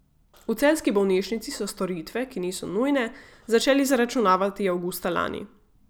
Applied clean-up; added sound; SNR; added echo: none; none; none; none.